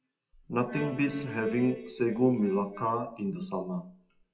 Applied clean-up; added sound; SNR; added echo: classical method WPE with log-MMSE.